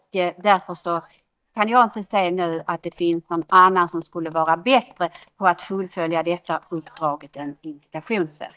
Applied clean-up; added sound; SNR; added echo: neural mask model DeepFilterNet 3.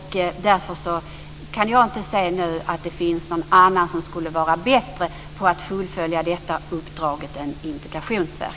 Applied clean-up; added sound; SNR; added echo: none; none; none; none.